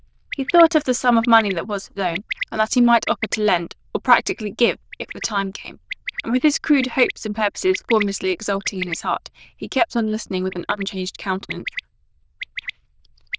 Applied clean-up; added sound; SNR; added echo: neural diffusion model UNIVERSE++.